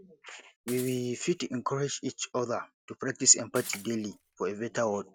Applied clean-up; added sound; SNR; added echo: none; Shatter / Crushing; 17 dB; none.